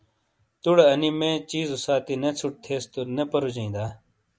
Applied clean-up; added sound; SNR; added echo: none; none; none; none.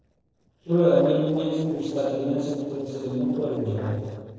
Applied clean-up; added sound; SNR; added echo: neural separator model SepFormer DNS4.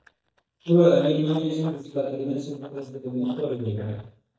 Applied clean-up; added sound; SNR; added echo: neural mask model DeepFilterNet 3.